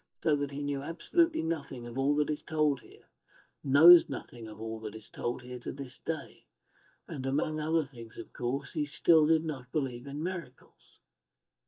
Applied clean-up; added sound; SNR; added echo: neural mask model DeepFilterNet 3.